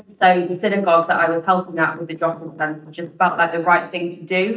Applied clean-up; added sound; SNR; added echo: neural mask model DeepFilterNet 3.